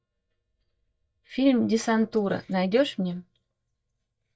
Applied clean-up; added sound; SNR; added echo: neural mask model DeepFilterNet 3.